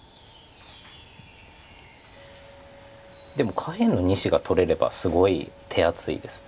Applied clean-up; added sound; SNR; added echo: none; Wind chime; 14 dB; none.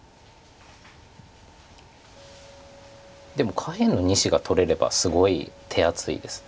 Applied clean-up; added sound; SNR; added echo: none; none; none; none.